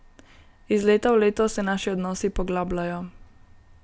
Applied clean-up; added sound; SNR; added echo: none; none; none; none.